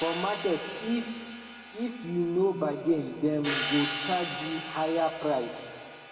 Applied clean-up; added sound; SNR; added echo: none; Hi-hat; 7 dB; reverberation time 1.9 s.